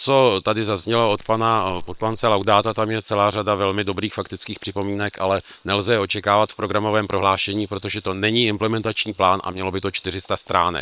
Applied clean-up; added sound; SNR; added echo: neural separator model SepFormer WHAM!.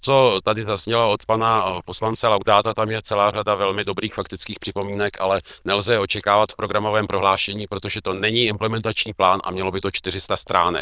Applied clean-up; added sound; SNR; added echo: neural diffusion model UNIVERSE++.